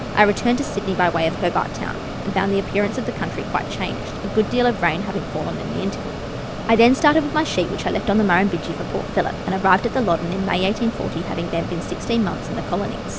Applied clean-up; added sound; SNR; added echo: none; Mechanisms; 7 dB; none.